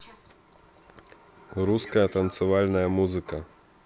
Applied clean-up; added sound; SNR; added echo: none; none; none; none.